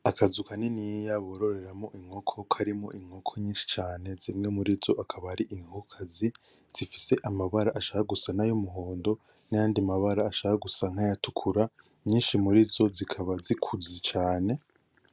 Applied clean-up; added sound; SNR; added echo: none; none; none; none.